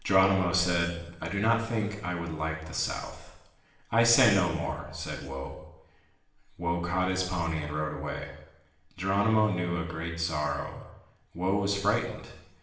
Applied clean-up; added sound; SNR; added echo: none; none; none; reverberation time 0.8 s.